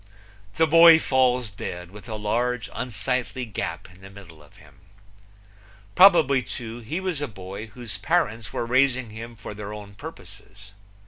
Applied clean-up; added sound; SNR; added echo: none; none; none; none.